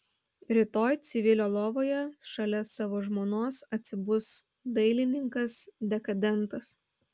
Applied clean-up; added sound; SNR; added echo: none; none; none; none.